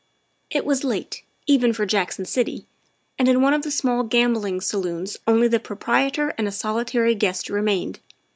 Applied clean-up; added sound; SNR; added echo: none; none; none; none.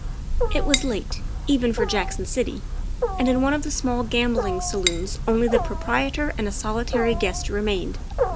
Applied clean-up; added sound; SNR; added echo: none; Wild animals + Cutlery, silverware / Dishes, pots, and pans; 1 dB; none.